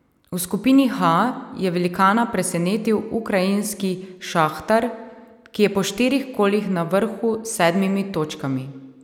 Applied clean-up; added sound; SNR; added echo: none; none; none; none.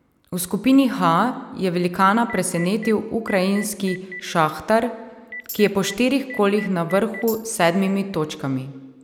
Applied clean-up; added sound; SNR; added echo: none; Telephone + Tambourine; 17 dB; none.